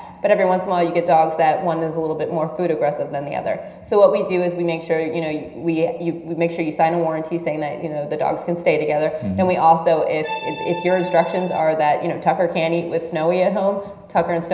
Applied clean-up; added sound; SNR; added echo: none; Accordion; 11 dB; reverberation time 0.9 s.